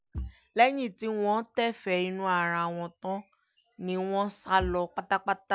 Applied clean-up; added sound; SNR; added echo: none; Bass drum / Thump, thud; 17 dB; none.